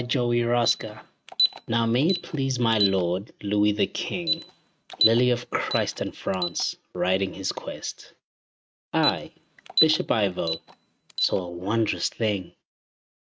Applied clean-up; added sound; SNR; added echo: neural mask model RNNoise.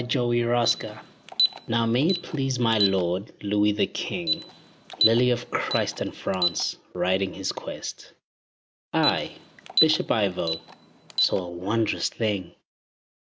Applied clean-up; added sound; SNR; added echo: none; Alarm; 5 dB; none.